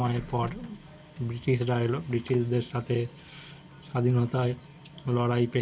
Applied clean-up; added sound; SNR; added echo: none; Printer; 18 dB; none.